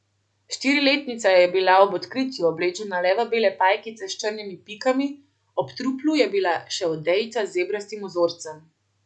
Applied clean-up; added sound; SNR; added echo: none; none; none; none.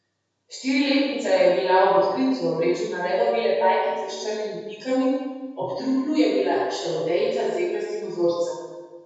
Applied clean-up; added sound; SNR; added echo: none; none; none; reverberation time 1.2 s.